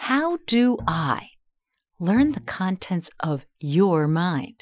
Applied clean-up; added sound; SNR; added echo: classical method Wiener filter.